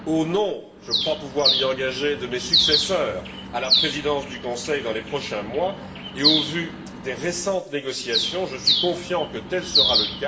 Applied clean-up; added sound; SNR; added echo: none; Bird; -1 dB; reverberation time 2.0 s.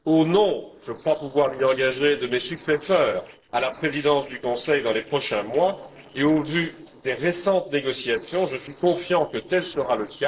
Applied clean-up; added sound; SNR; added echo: neural separator model SepFormer DNS4.